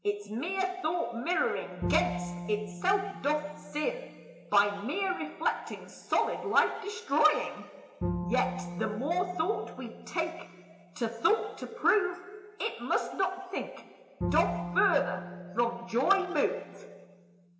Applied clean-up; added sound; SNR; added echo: none; Bowed string instrument; 10 dB; reverberation time 1.6 s.